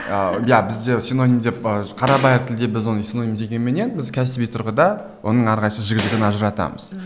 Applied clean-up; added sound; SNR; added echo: none; Gunshot, gunfire; 12 dB; none.